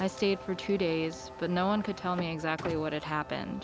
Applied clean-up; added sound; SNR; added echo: none; Car; 14 dB; none.